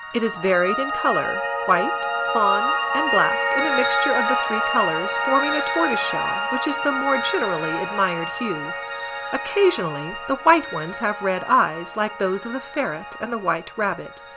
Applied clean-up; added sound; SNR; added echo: none; Piano; 2 dB; none.